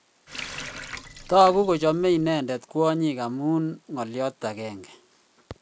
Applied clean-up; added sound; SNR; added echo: none; Water tap, faucet; 15 dB; none.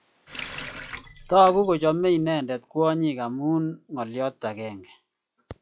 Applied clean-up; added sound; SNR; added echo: classical method log-MMSE.